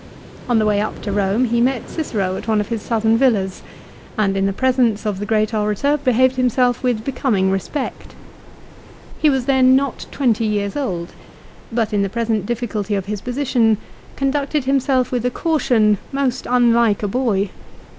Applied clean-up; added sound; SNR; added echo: none; Waves, surf; 17 dB; none.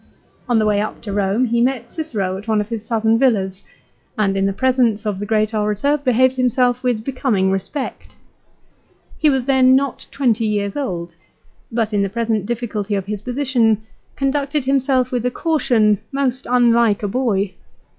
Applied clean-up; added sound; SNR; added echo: classical method log-MMSE.